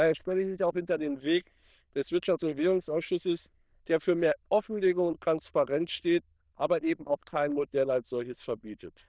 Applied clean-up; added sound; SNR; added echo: neural diffusion model UNIVERSE++.